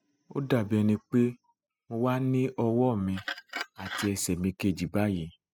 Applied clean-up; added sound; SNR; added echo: classical method spectral subtraction.